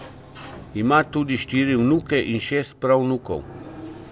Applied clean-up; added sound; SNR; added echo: none; Sliding door; 17 dB; none.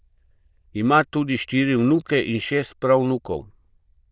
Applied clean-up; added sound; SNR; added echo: neural diffusion model UNIVERSE++.